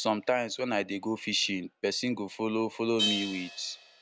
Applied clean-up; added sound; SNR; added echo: none; Crash cymbal; 9 dB; none.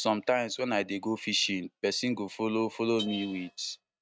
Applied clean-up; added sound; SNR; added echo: neural mask model RNNoise.